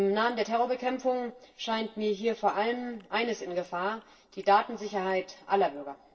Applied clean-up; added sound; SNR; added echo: neural separator model SepFormer DNS4.